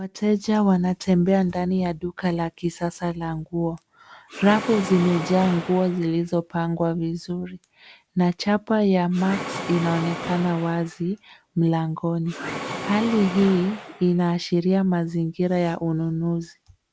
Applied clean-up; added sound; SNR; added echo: none; Mechanisms; 11 dB; none.